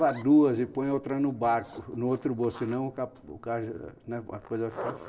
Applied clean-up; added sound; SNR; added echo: none; Zipper (clothing); 18 dB; reverberation time 0.6 s.